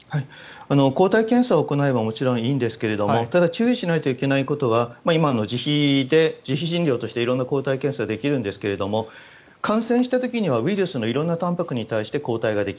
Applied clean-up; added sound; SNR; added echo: none; none; none; none.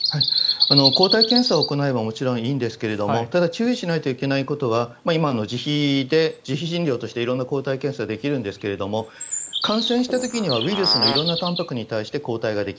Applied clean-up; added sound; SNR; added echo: none; Fart + Bird vocalization, bird call, bird song; 4 dB; none.